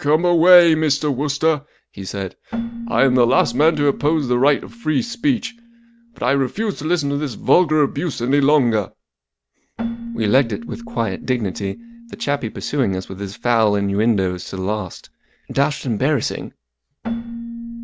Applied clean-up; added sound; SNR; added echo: none; Keyboard (musical); 14 dB; none.